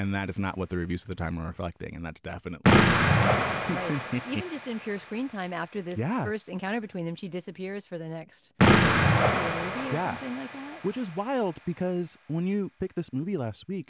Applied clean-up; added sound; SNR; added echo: none; Explosion; -3 dB; none.